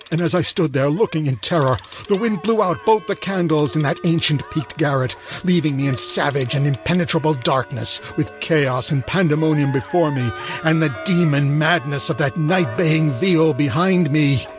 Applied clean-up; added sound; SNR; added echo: none; Gasp + Tick-tock; 17 dB; none.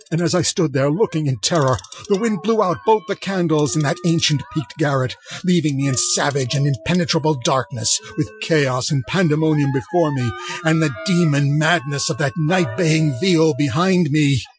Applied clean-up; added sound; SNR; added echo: classical method Wiener filter.